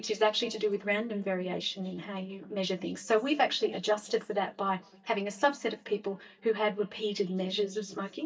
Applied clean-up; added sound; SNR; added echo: neural mask model DeepFilterNet 3.